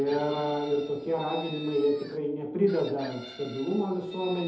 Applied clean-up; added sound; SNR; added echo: none; Chicken, rooster; 17 dB; reverberation time 2.1 s.